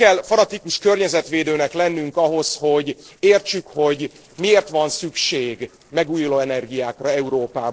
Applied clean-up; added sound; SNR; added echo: neural separator model SepFormer DNS4.